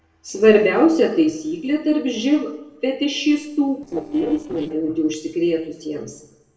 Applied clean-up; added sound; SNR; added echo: neural separator model SepFormer DNS4.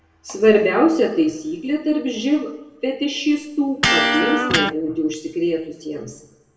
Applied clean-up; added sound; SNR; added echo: none; Electric guitar; 2 dB; reverberation time 0.7 s.